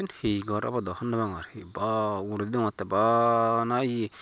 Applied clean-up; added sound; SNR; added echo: none; none; none; none.